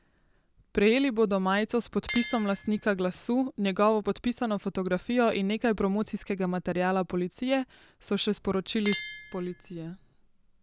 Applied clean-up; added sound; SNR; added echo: none; Chink, clink; 14 dB; none.